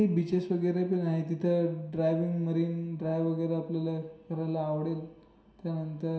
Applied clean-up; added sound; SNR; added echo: none; none; none; reverberation time 0.7 s.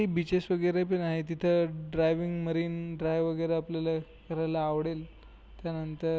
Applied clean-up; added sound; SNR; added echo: none; none; none; none.